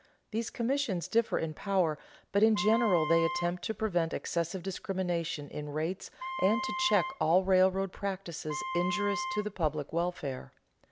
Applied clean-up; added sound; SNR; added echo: none; Wind instrument, woodwind instrument; 8 dB; none.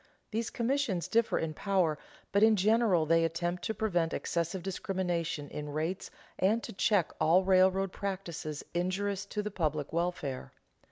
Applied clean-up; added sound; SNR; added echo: none; none; none; none.